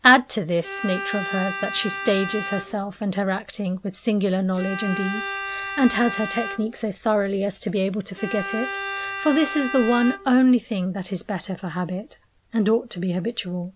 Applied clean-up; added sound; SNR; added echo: none; Bowed string instrument; 9 dB; none.